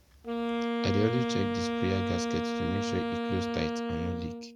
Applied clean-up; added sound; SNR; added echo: none; Wind instrument, woodwind instrument; -2 dB; none.